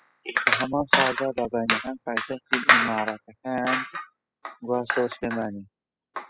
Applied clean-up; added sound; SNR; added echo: classical method spectral subtraction.